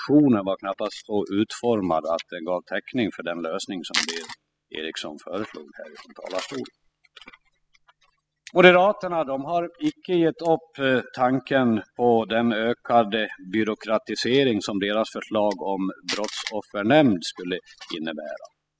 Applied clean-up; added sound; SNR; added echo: classical method spectral subtraction.